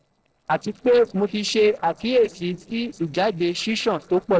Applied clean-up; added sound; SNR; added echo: neural separator model SepFormer DNS4.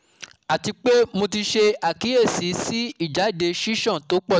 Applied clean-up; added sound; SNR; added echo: none; none; none; none.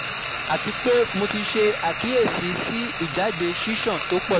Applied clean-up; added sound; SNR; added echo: none; Frying (food); 2 dB; none.